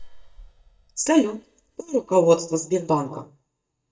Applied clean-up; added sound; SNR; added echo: neural mask model DeepFilterNet 3.